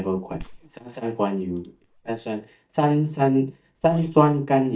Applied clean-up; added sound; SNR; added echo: neural mask model DeepFilterNet 3.